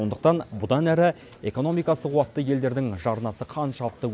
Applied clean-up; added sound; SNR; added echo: none; none; none; none.